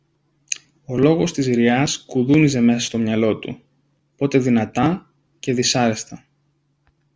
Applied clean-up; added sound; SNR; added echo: none; none; none; none.